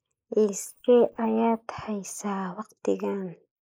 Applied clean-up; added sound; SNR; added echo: neural mask model Resemble Enhance denoiser.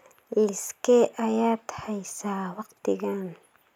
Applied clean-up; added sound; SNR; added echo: none; none; none; none.